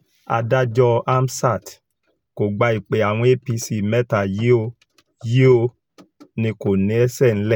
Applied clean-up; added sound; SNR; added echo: none; none; none; none.